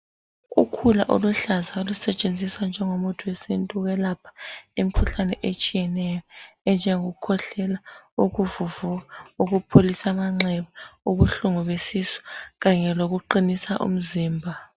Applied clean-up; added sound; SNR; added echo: none; Car; 5 dB; none.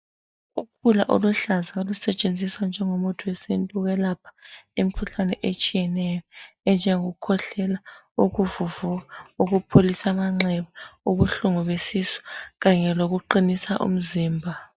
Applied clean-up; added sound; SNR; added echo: neural mask model DeepFilterNet 3.